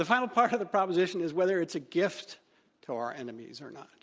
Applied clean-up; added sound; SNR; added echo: none; none; none; none.